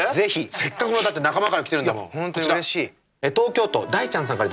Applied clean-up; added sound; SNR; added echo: none; none; none; none.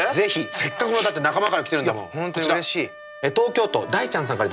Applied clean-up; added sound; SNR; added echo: none; Wind instrument, woodwind instrument; 16 dB; none.